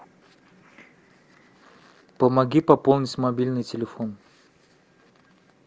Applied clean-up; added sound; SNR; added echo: none; none; none; none.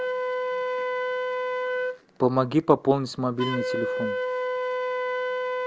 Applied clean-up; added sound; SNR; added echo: none; Wind instrument, woodwind instrument; 0 dB; none.